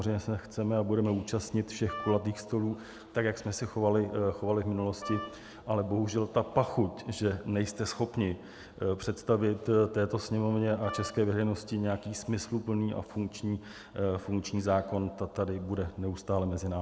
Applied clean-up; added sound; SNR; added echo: none; Wind instrument, woodwind instrument; 11 dB; none.